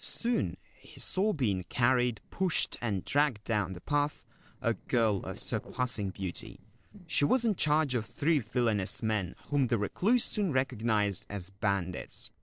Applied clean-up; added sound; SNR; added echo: neural separator model SepFormer DNS4.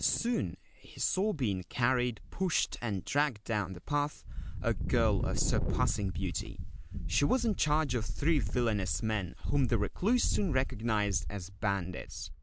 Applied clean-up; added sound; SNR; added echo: none; Wind; 2 dB; none.